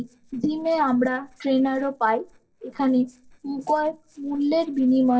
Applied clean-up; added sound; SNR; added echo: neural separator model SepFormer DNS4.